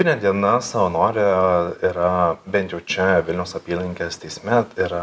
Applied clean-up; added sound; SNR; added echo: none; none; none; none.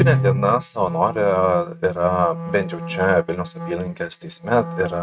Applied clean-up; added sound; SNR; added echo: neural mask model RNNoise.